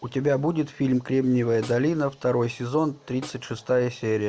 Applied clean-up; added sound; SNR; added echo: none; Snare drum; 20 dB; none.